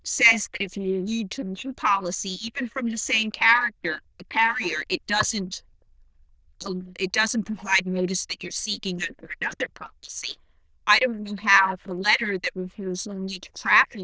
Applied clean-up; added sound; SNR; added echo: neural diffusion model UNIVERSE++.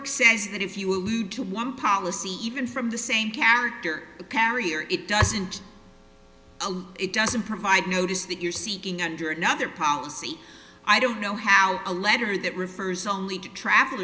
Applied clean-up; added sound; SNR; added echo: none; none; none; none.